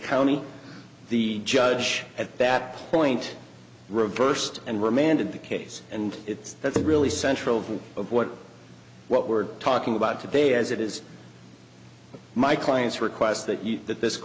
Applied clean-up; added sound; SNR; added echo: none; none; none; none.